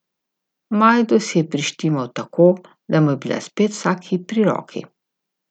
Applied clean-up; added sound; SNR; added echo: none; none; none; none.